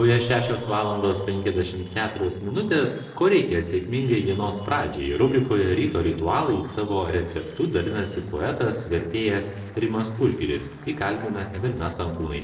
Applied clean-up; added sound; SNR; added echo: neural separator model SepFormer DNS4.